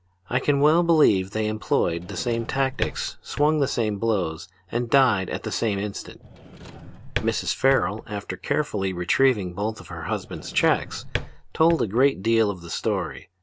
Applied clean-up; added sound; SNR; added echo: none; Drawer open or close; 13 dB; none.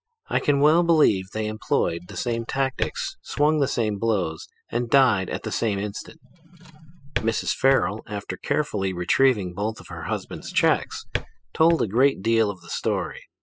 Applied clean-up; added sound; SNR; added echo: classical method spectral subtraction.